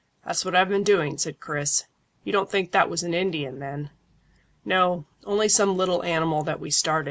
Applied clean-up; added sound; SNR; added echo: none; none; none; none.